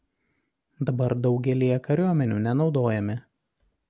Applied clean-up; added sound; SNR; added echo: none; none; none; none.